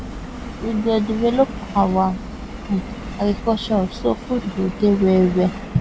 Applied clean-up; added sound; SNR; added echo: none; Subway, metro, underground; 10 dB; none.